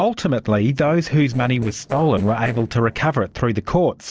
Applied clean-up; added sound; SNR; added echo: neural separator model SepFormer DNS4.